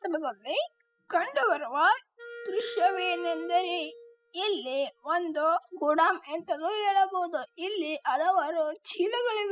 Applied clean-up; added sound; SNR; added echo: classical method spectral subtraction.